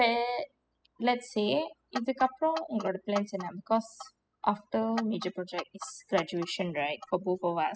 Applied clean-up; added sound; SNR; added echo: classical method spectral subtraction.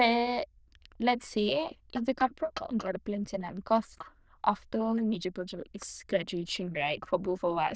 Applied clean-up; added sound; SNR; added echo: neural diffusion model UNIVERSE++.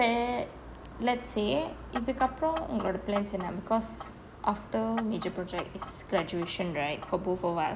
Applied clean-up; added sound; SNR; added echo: none; Clock; 12 dB; none.